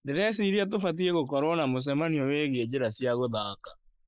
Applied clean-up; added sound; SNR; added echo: neural mask model Resemble Enhance denoiser.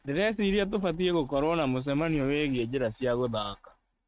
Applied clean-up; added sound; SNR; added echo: neural mask model RNNoise.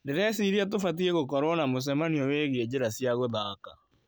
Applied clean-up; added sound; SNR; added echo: none; none; none; none.